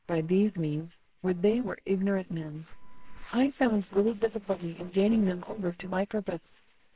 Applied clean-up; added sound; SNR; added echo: neural separator model SepFormer WHAMR!.